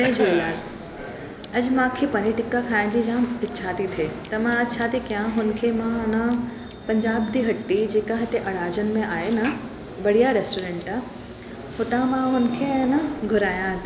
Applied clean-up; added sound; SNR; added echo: none; Chewing, mastication / Cough; 17 dB; none.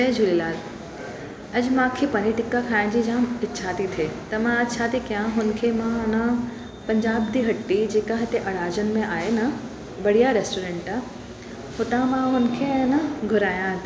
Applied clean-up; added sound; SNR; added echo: none; none; none; none.